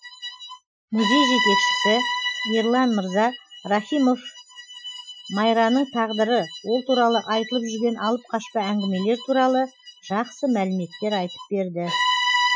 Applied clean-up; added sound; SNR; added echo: classical method Wiener filter.